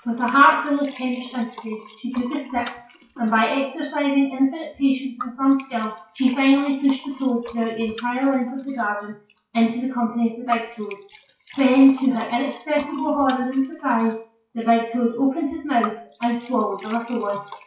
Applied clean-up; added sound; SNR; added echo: classical method WPE with log-MMSE.